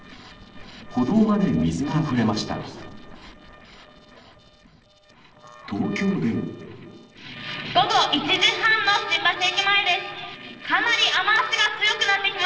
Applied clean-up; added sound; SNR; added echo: neural separator model SepFormer DNS4.